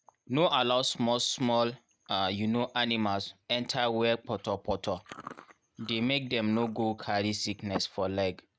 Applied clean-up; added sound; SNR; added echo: neural mask model RNNoise.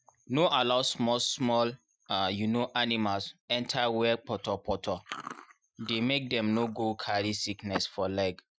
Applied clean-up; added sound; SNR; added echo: classical method Wiener filter.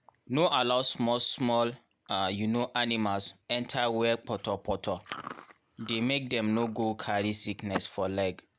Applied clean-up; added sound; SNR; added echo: none; Chewing, mastication; 19 dB; none.